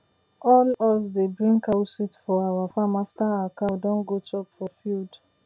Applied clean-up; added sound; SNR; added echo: none; none; none; none.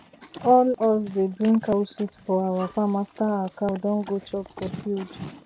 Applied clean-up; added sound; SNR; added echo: none; Livestock, farm animals, working animals; 18 dB; none.